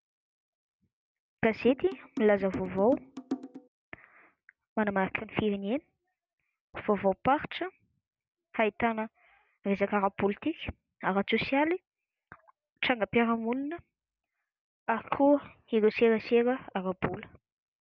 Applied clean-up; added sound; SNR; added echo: none; Drum; 9 dB; none.